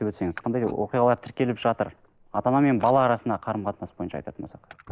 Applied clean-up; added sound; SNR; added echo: neural mask model Resemble Enhance denoiser.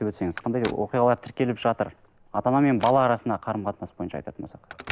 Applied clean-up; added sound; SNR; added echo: none; Telephone; 18 dB; none.